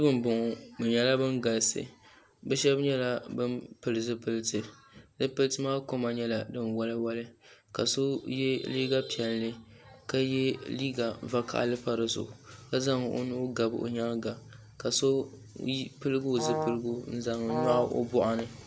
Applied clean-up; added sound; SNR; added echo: none; Brass instrument; 3 dB; none.